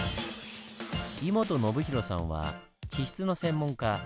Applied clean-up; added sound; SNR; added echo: none; none; none; none.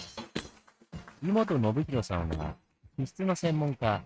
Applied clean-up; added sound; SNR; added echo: neural mask model RNNoise.